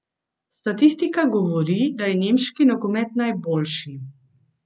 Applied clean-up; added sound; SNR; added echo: none; none; none; none.